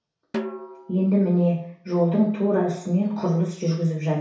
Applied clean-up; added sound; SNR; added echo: none; Snare drum; 15 dB; reverberation time 0.6 s.